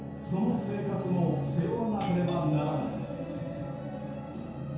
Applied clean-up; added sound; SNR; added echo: none; Doorbell; 15 dB; reverberation time 0.9 s.